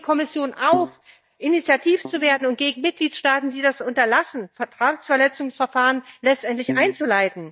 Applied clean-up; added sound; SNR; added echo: neural mask model DeepFilterNet 3.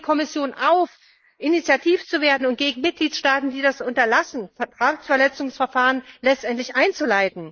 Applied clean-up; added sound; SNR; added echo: neural mask model Resemble Enhance denoiser.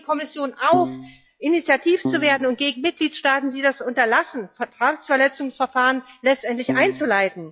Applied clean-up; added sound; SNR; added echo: classical method log-MMSE.